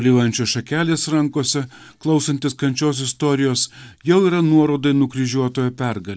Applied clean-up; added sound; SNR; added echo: none; none; none; none.